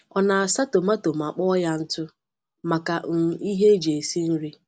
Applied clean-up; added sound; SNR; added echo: none; none; none; none.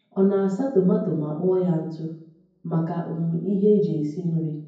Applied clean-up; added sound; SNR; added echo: none; none; none; reverberation time 0.9 s.